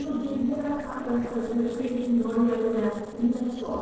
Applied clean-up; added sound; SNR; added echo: neural separator model SepFormer DNS4.